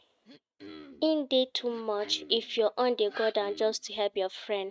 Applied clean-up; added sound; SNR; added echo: neural mask model RNNoise.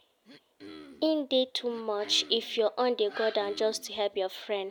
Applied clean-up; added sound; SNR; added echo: none; Cough; 20 dB; none.